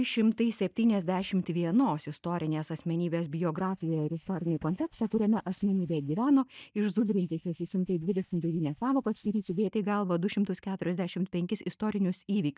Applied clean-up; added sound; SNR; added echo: neural mask model DeepFilterNet 3.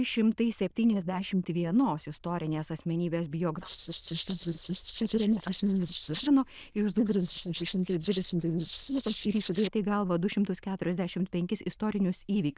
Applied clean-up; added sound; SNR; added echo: neural diffusion model UNIVERSE++.